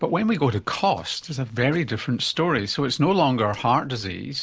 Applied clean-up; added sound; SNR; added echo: neural mask model Resemble Enhance denoiser.